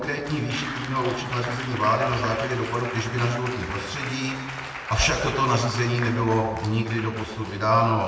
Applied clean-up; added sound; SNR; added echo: none; Applause; 10 dB; reverberation time 1.3 s.